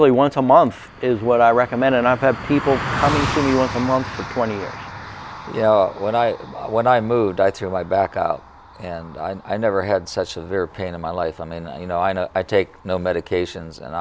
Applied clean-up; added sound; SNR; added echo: none; Car passing by; 12 dB; none.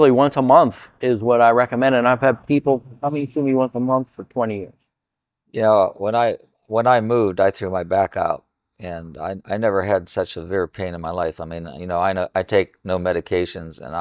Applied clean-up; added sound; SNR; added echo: neural mask model DeepFilterNet 3.